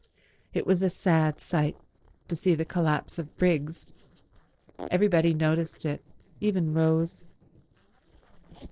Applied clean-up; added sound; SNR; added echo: neural separator model SepFormer DNS4.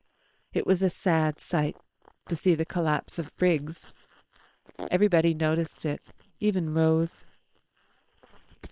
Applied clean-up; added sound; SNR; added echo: neural separator model SepFormer WHAM!.